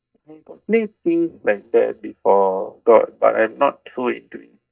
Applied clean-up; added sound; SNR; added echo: neural mask model DeepFilterNet 3.